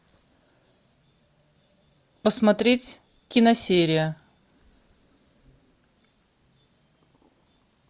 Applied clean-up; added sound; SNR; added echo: none; none; none; none.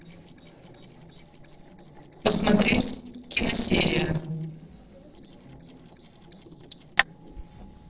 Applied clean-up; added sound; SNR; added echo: neural separator model SepFormer DNS4.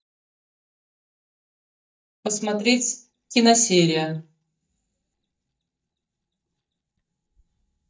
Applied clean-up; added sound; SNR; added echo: neural mask model DeepFilterNet 3.